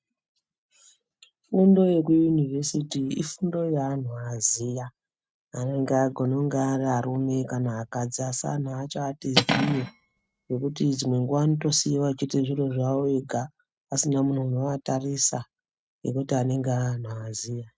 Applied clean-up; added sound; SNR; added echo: neural mask model RNNoise.